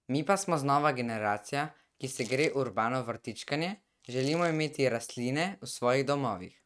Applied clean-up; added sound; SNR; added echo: neural mask model RNNoise.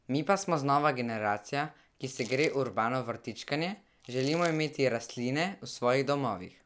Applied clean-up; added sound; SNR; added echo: none; Crumpling, crinkling; 17 dB; none.